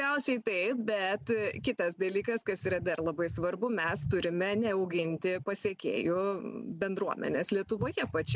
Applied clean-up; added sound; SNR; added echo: none; none; none; none.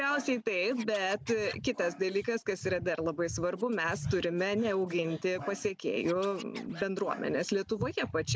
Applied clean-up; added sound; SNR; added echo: none; Scratching (performance technique); 19 dB; none.